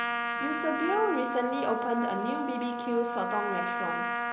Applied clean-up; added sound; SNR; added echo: none; Trumpet; 1 dB; none.